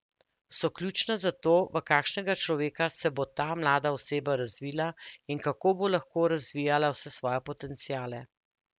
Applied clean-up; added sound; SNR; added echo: none; none; none; none.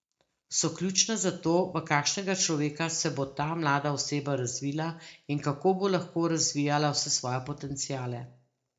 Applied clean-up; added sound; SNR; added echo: none; none; none; reverberation time 0.3 s.